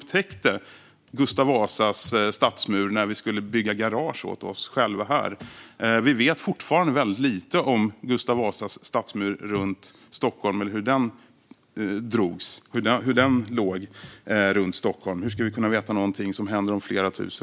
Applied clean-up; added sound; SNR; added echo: none; Piano; 18 dB; none.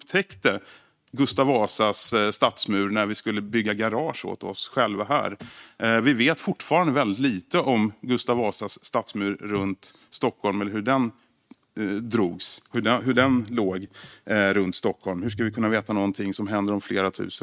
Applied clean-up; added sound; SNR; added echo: neural mask model RNNoise.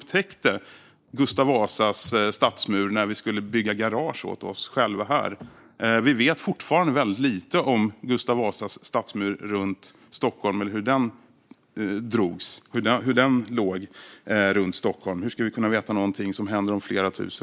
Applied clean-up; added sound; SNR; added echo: neural mask model Resemble Enhance denoiser.